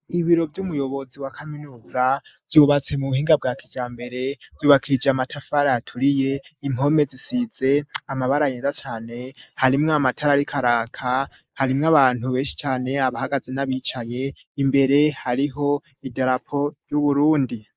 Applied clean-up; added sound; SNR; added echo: neural mask model Resemble Enhance denoiser.